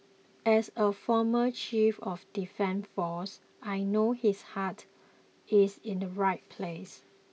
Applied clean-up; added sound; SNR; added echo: none; none; none; none.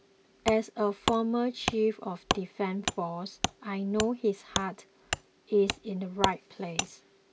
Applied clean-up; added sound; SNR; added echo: none; Wood; 5 dB; none.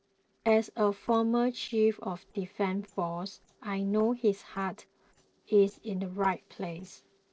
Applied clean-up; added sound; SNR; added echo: neural separator model SepFormer DNS4.